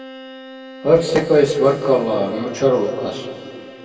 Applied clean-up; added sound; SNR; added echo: none; Bowed string instrument; 18 dB; reverberation time 2.2 s.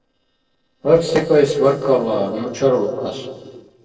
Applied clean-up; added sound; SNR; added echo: neural separator model SepFormer DNS4.